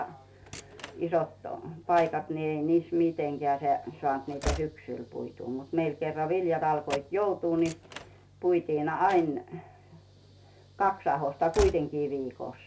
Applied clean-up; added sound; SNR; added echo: none; Slam / Train; 13 dB; none.